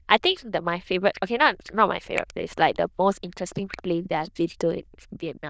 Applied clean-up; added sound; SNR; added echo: neural diffusion model UNIVERSE++.